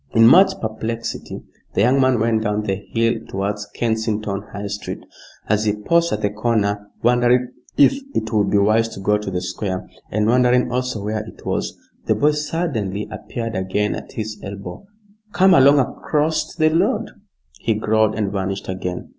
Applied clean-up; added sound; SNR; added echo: none; none; none; none.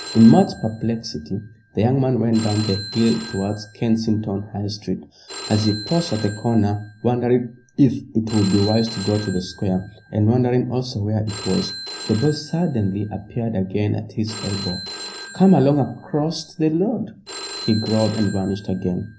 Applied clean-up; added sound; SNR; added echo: none; Telephone; 15 dB; reverberation time 0.5 s.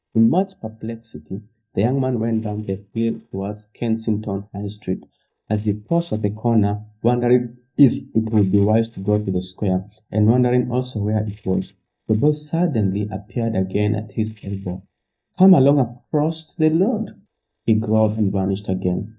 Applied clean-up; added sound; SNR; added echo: neural mask model DeepFilterNet 3.